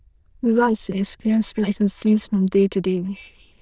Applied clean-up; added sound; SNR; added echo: neural diffusion model UNIVERSE++.